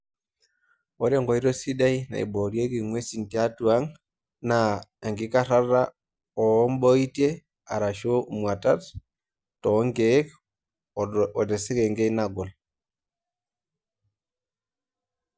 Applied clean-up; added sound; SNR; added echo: none; none; none; none.